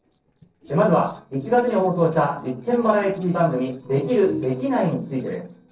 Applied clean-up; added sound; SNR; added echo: neural separator model SepFormer DNS4.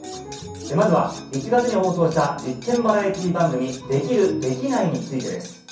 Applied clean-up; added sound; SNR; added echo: none; Cutlery, silverware; 20 dB; reverberation time 0.6 s.